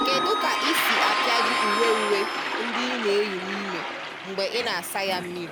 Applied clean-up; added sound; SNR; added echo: none; Sliding door + Toilet flush; -2 dB; none.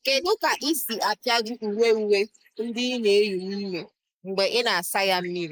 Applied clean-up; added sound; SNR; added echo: neural mask model Resemble Enhance denoiser.